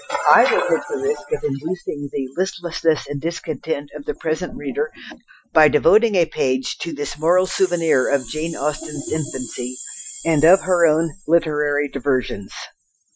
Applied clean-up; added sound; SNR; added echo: classical method Wiener filter.